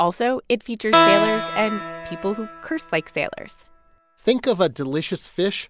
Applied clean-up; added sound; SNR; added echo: none; Keyboard (musical); 0 dB; none.